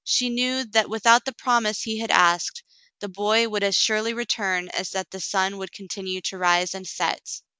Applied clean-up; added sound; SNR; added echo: none; none; none; none.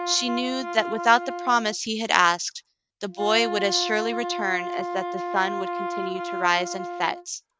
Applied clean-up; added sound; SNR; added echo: neural mask model RNNoise.